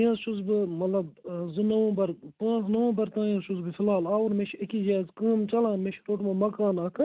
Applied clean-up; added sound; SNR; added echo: none; none; none; none.